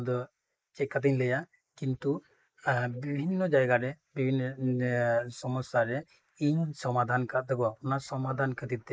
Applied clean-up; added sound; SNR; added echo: neural mask model Resemble Enhance denoiser.